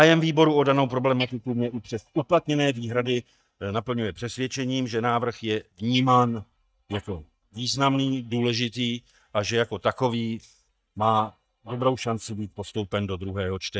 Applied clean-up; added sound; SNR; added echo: neural mask model DeepFilterNet 3.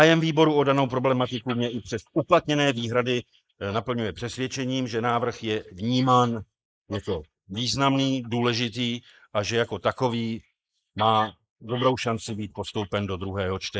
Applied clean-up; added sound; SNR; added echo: neural mask model Resemble Enhance denoiser.